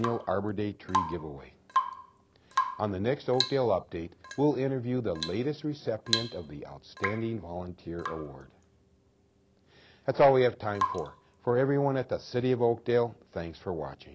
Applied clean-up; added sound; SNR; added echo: none; Drip / Water tap, faucet / Rain; 8 dB; none.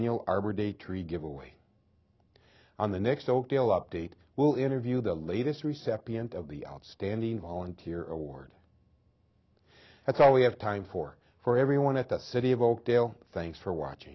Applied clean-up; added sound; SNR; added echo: none; none; none; none.